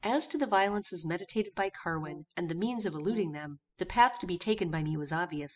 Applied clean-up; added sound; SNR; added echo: classical method spectral subtraction.